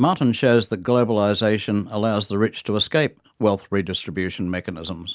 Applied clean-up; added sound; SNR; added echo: none; none; none; none.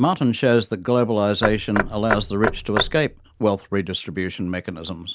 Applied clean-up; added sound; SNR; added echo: none; Knock / Wood; 5 dB; none.